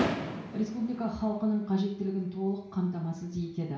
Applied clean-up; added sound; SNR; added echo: none; Fireworks; 7 dB; reverberation time 0.6 s.